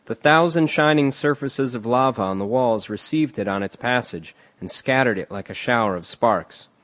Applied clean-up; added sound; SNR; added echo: none; none; none; none.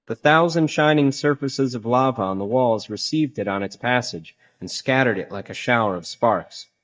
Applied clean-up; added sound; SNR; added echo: neural mask model DeepFilterNet 3.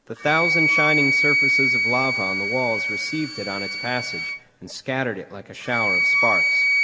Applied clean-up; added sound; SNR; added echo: none; Wind instrument, woodwind instrument; -4 dB; reverberation time 1.2 s.